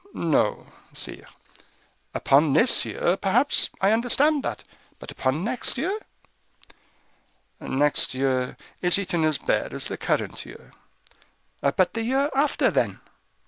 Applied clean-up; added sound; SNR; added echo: none; none; none; none.